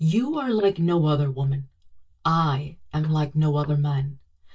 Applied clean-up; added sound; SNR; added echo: neural mask model DeepFilterNet 3.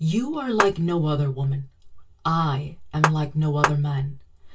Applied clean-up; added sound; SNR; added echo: none; Clapping; 1 dB; reverberation time 0.1 s.